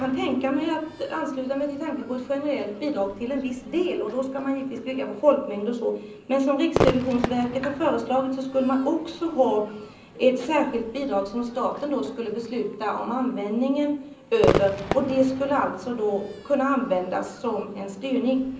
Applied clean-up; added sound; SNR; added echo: none; Crowd / Fireworks; 9 dB; reverberation time 0.6 s.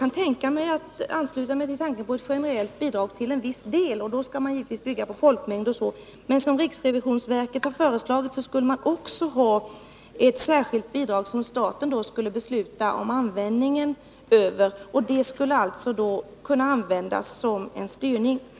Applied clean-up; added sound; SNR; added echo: none; none; none; none.